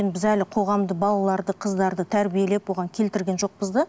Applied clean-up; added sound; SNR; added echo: none; none; none; none.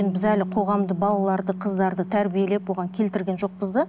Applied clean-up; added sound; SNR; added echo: none; Bass guitar; 10 dB; none.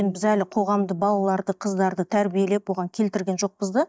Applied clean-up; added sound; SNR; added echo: neural mask model DeepFilterNet 3.